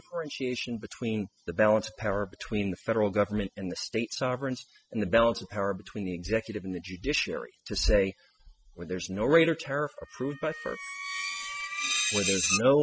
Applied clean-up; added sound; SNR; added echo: classical method spectral subtraction.